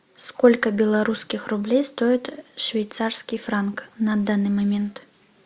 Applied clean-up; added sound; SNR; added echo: none; none; none; none.